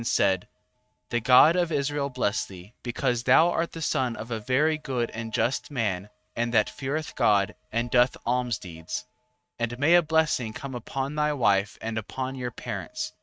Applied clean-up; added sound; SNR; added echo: neural mask model RNNoise.